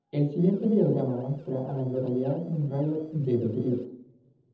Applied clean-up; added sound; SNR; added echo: neural separator model SepFormer DNS4.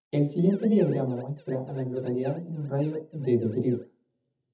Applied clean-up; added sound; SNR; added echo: neural mask model DeepFilterNet 3.